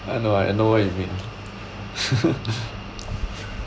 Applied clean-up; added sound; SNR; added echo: none; none; none; none.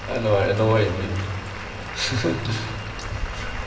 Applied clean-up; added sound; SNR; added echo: none; Applause / Crowd; 12 dB; reverberation time 2.6 s.